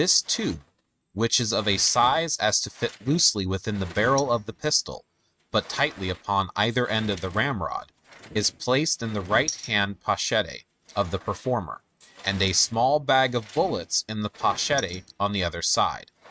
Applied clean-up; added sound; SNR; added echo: neural mask model RNNoise.